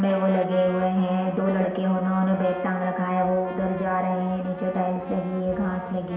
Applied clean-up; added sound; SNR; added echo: none; Trumpet; 18 dB; reverberation time 0.9 s.